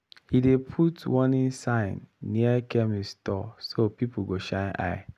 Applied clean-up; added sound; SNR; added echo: none; none; none; none.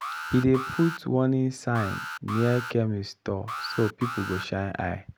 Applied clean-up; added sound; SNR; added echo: none; Alarm; 10 dB; none.